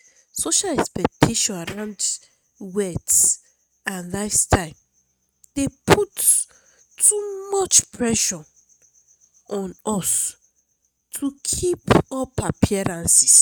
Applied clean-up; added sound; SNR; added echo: neural mask model RNNoise.